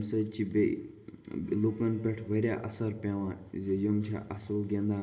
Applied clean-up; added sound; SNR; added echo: none; none; none; reverberation time 1.6 s.